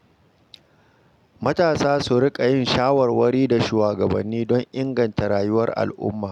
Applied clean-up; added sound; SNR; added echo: none; none; none; none.